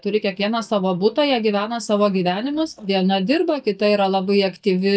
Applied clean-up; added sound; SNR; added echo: neural mask model DeepFilterNet 3.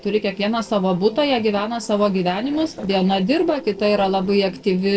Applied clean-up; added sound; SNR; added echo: neural separator model SepFormer DNS4.